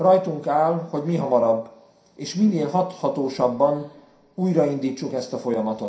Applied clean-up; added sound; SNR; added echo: none; none; none; reverberation time 0.5 s.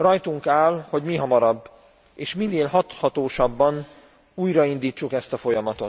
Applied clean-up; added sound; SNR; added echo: none; none; none; none.